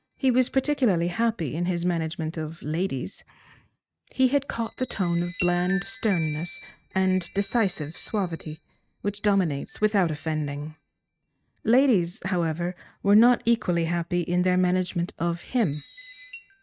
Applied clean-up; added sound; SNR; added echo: neural mask model RNNoise.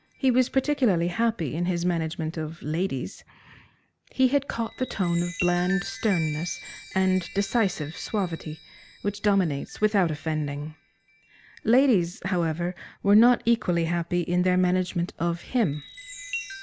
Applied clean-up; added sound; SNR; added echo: none; Chime; 18 dB; none.